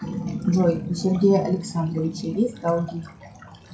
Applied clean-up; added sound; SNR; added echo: classical method WPE with log-MMSE.